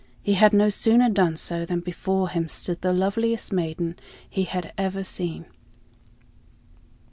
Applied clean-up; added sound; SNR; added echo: none; none; none; none.